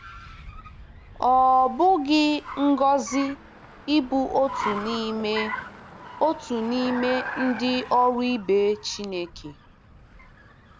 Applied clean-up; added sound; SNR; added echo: none; Car; 13 dB; none.